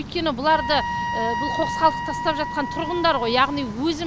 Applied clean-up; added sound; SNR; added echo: none; Wind instrument, woodwind instrument; 6 dB; none.